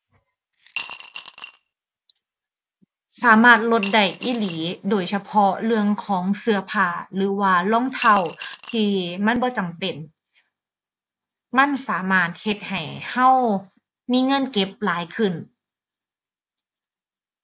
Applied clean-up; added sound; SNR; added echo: none; Coin (dropping) / Glass; 11 dB; none.